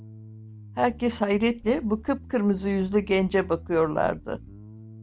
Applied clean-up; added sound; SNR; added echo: none; Bass guitar; 18 dB; none.